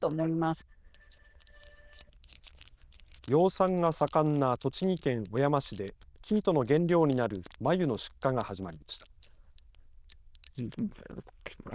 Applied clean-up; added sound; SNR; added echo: neural diffusion model UNIVERSE++.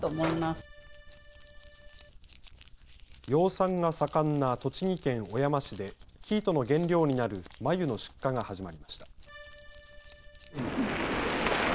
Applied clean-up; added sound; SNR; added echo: none; Crumpling, crinkling + Accordion; 19 dB; none.